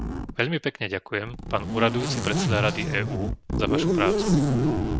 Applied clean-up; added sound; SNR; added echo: none; Zipper (clothing); -3 dB; none.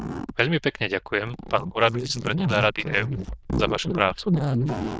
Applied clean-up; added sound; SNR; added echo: neural diffusion model UNIVERSE++.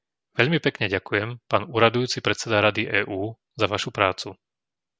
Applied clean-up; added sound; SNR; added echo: none; none; none; none.